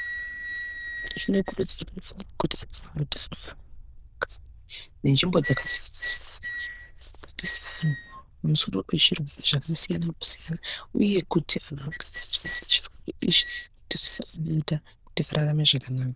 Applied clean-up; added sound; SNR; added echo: neural diffusion model UNIVERSE++.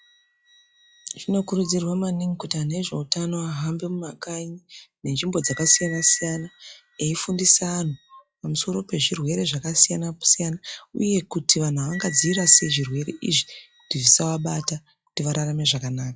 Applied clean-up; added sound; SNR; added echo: classical method log-MMSE.